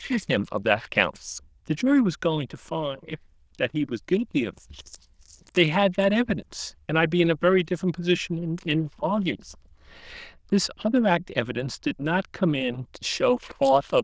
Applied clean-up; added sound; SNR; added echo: neural diffusion model UNIVERSE++.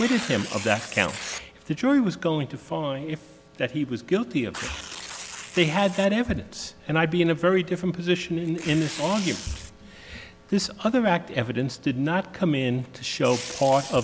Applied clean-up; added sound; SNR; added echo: none; Tearing; 15 dB; none.